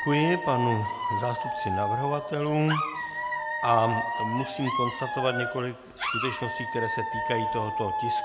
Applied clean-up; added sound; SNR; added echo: none; Alarm / Dog; 1 dB; none.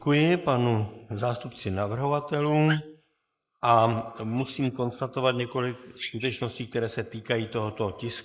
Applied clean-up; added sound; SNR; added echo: neural mask model Resemble Enhance denoiser.